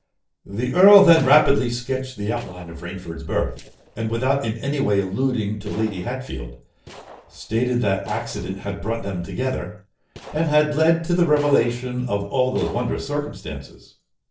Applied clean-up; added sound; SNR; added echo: neural separator model SepFormer DNS4.